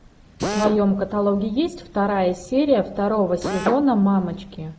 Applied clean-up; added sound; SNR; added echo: neural mask model Resemble Enhance denoiser.